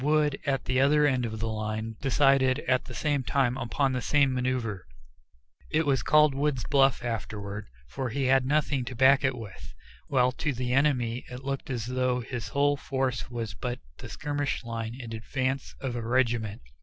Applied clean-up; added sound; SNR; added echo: none; none; none; none.